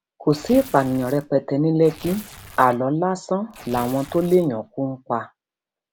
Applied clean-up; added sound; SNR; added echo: none; Tearing; 19 dB; none.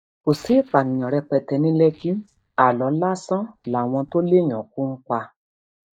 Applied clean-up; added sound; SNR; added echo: neural mask model DeepFilterNet 3.